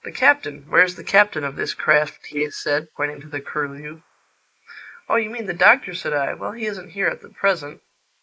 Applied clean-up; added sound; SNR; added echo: neural mask model Resemble Enhance denoiser.